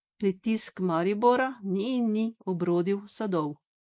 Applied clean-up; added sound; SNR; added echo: neural mask model Resemble Enhance denoiser.